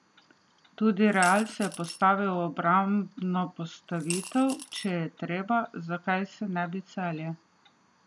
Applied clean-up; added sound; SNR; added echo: none; Coin (dropping) / Glass; 11 dB; none.